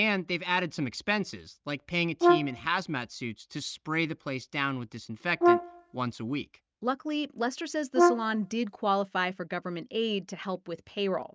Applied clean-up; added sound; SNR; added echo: neural mask model RNNoise.